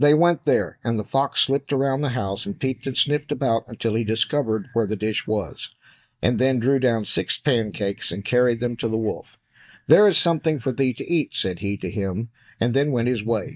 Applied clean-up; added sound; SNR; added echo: neural mask model DeepFilterNet 3.